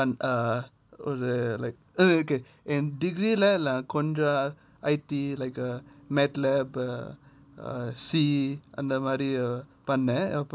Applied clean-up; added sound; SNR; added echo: none; none; none; none.